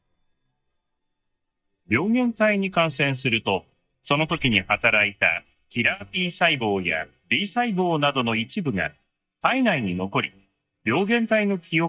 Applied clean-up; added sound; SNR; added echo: neural mask model DeepFilterNet 3.